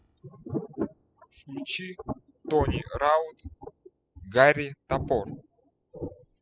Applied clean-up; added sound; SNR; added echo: classical method spectral subtraction.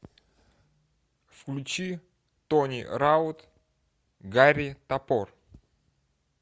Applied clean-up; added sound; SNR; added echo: none; none; none; none.